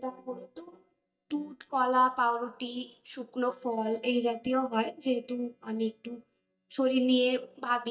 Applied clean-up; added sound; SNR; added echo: neural mask model DeepFilterNet 3.